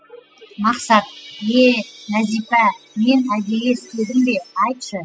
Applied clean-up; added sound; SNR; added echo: classical method spectral subtraction.